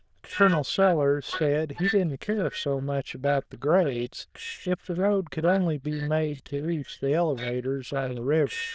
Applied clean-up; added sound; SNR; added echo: neural diffusion model UNIVERSE++.